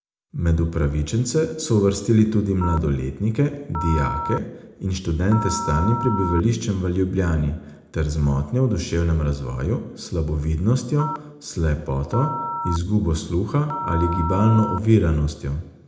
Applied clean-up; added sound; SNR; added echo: none; Telephone; 9 dB; reverberation time 0.6 s.